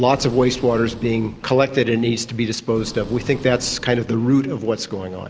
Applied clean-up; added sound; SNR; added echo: none; Boom; 19 dB; none.